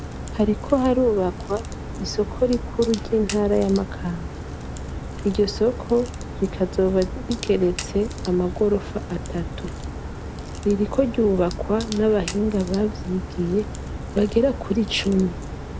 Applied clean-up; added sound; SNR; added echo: none; Crack; 8 dB; none.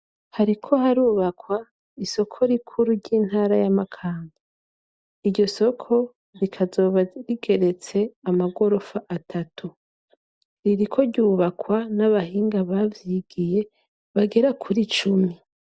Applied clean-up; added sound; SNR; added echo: none; none; none; none.